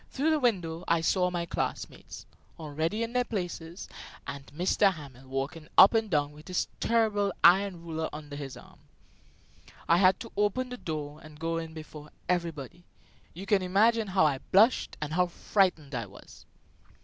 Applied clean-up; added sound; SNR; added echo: none; none; none; none.